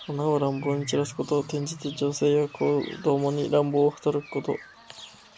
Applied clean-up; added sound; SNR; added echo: none; Bird / Fowl + Bird; 19 dB; none.